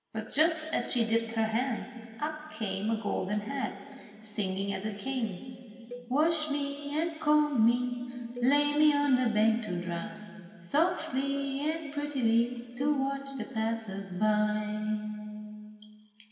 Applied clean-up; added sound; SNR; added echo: none; Cowbell; 20 dB; reverberation time 2.5 s.